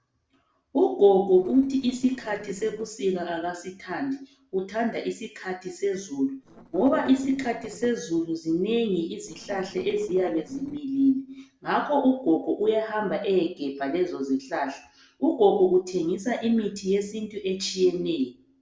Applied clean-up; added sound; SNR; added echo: neural separator model SepFormer DNS4.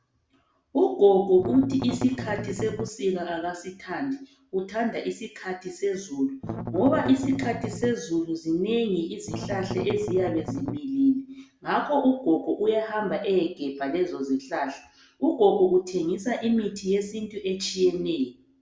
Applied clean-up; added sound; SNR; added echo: none; Strum; 7 dB; none.